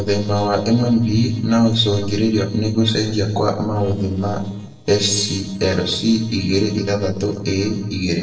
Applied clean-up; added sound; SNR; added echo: neural separator model SepFormer DNS4.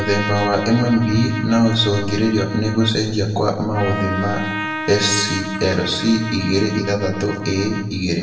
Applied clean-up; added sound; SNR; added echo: none; Trumpet; 10 dB; reverberation time 0.9 s.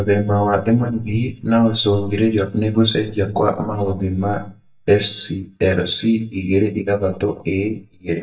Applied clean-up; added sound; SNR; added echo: neural mask model DeepFilterNet 3.